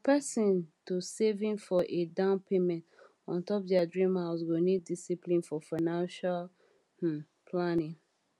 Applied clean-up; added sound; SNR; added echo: none; none; none; none.